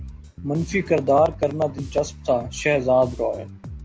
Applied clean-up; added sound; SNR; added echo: none; Bass guitar; 15 dB; none.